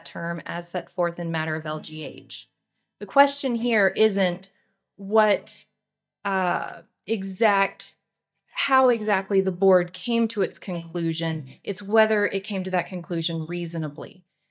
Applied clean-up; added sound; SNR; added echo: neural mask model DeepFilterNet 3.